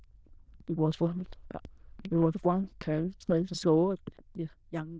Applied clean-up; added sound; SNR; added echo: neural diffusion model UNIVERSE++.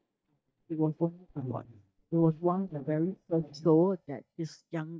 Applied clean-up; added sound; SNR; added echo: neural mask model DeepFilterNet 3.